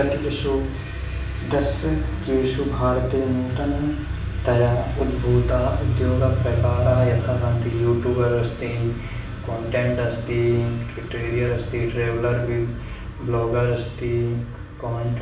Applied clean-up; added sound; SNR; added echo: none; none; none; reverberation time 0.5 s.